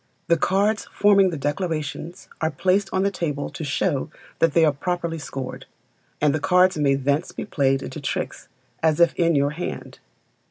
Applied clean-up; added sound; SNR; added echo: none; none; none; none.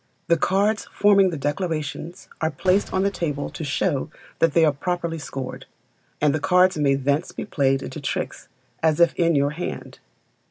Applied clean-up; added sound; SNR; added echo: none; Fireworks; 16 dB; none.